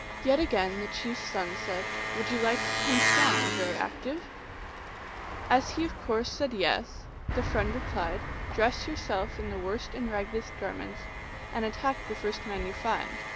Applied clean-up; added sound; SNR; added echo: none; Engine; 2 dB; none.